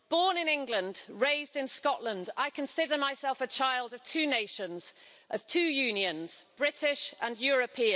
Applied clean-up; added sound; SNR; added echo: none; none; none; none.